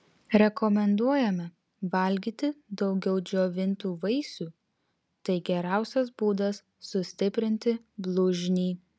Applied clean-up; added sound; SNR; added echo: none; none; none; none.